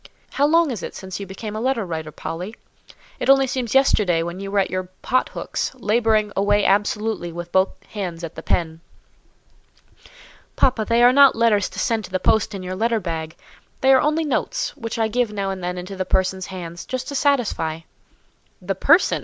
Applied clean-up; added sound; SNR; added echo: none; none; none; none.